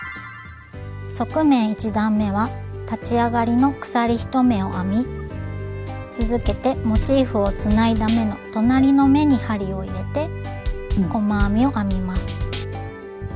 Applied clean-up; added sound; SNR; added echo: none; Drum kit; 6 dB; none.